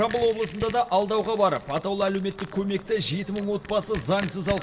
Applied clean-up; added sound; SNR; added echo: none; Crushing; 13 dB; reverberation time 2.7 s.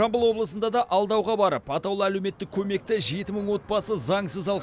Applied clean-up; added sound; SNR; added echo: none; none; none; none.